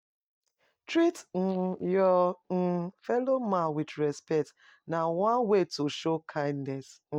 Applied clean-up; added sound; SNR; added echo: neural mask model DeepFilterNet 3.